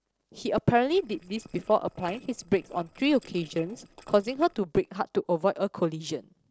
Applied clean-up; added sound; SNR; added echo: neural separator model SepFormer DNS4.